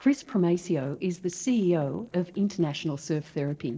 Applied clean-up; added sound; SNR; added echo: neural separator model SepFormer DNS4.